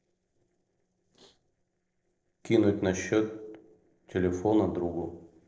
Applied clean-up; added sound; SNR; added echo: neural separator model SepFormer DNS4.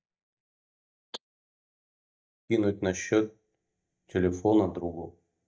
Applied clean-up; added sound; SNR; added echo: neural mask model DeepFilterNet 3.